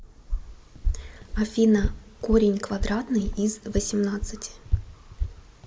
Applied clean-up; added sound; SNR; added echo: neural mask model Resemble Enhance denoiser.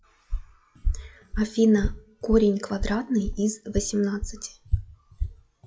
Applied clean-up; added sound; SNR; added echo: classical method log-MMSE.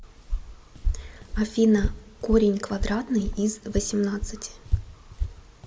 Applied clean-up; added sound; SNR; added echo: none; Walk, footsteps; 4 dB; none.